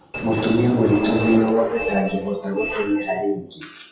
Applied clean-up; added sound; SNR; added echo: classical method WPE with log-MMSE.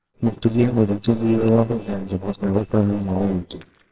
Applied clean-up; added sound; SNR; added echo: neural separator model SepFormer WHAMR!.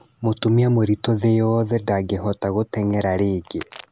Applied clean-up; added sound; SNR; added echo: none; none; none; none.